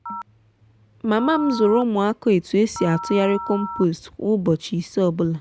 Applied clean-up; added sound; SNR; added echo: none; Telephone; 13 dB; none.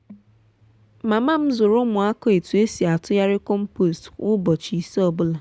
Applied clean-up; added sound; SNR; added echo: none; none; none; none.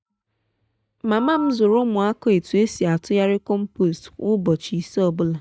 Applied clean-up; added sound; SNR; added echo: neural mask model DeepFilterNet 3.